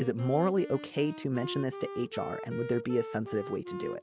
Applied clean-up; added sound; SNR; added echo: none; Wind instrument, woodwind instrument; 10 dB; none.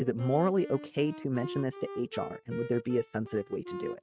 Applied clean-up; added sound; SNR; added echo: neural mask model RNNoise.